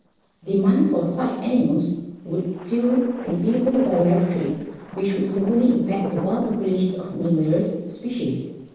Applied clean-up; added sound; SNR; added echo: neural separator model SepFormer DNS4.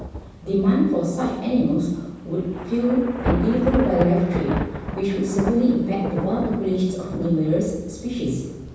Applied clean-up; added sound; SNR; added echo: none; Thunder / Rain; 8 dB; reverberation time 1.1 s.